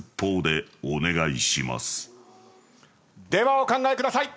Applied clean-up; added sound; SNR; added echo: none; none; none; none.